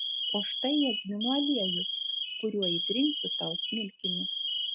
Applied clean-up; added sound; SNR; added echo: none; Alarm; 0 dB; none.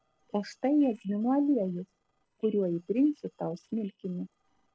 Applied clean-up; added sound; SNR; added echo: neural separator model SepFormer DNS4.